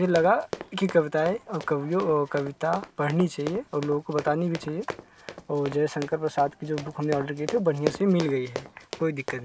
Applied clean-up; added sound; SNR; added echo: none; Run; 13 dB; none.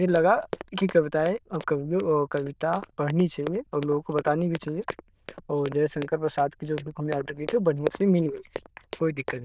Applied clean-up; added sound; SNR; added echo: neural diffusion model UNIVERSE++.